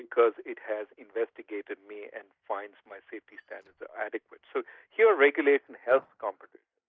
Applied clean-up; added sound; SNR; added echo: neural mask model DeepFilterNet 3.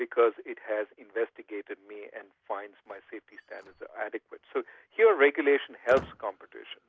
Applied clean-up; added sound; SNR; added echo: none; Squeak; 19 dB; none.